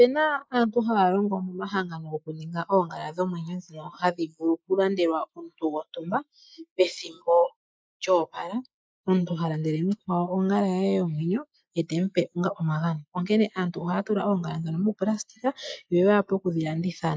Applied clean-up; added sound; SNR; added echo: neural mask model Resemble Enhance denoiser.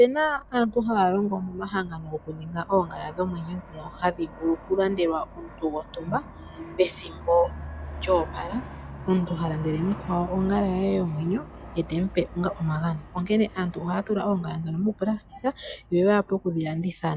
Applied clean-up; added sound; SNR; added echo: none; Aircraft; 16 dB; none.